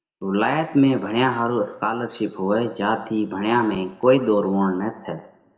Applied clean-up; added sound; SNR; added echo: none; none; none; reverberation time 1.1 s.